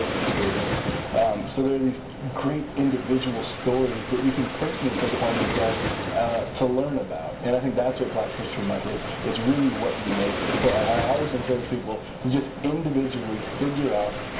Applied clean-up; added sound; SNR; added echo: none; Waves, surf; 6 dB; reverberation time 0.3 s.